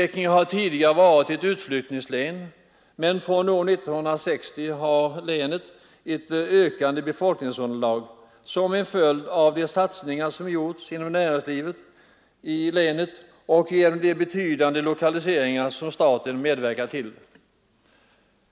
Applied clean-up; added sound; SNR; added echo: none; none; none; none.